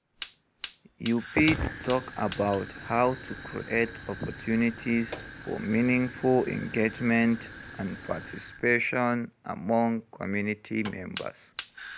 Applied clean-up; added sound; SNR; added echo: none; Fire; 13 dB; none.